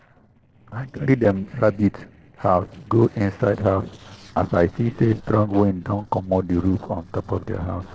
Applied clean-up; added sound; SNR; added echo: neural separator model SepFormer DNS4.